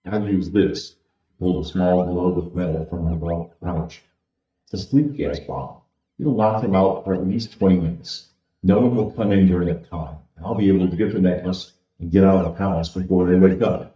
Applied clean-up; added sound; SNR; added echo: neural mask model DeepFilterNet 3.